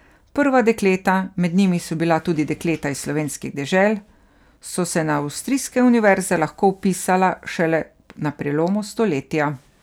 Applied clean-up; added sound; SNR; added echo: none; none; none; none.